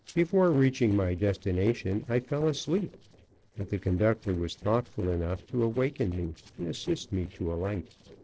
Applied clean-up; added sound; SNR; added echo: neural separator model SepFormer DNS4.